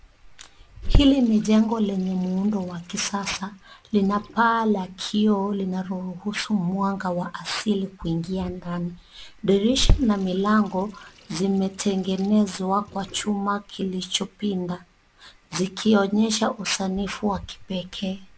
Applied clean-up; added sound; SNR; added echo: none; Sink (filling or washing) / Water tap, faucet; 8 dB; none.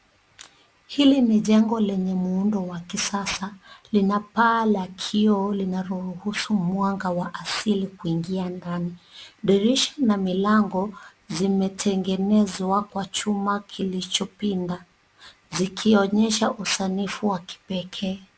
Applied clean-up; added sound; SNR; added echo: none; none; none; none.